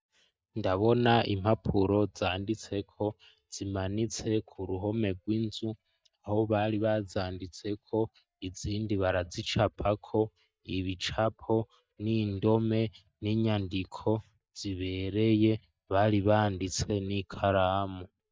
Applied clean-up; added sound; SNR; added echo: neural mask model DeepFilterNet 3.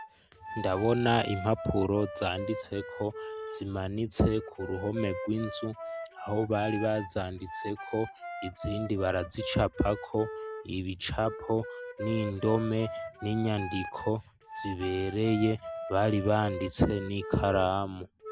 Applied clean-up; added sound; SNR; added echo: none; Wind instrument, woodwind instrument; 10 dB; none.